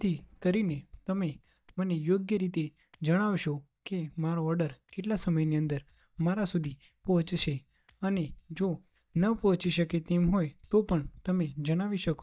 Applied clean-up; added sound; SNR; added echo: neural mask model DeepFilterNet 3.